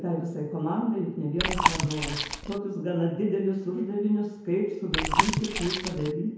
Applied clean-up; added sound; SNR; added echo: none; Chewing, mastication; -1 dB; reverberation time 1.0 s.